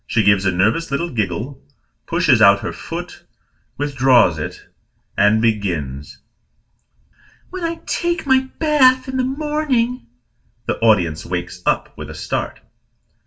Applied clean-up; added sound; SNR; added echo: none; none; none; reverberation time 0.2 s.